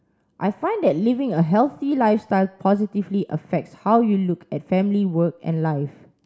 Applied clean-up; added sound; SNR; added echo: none; none; none; none.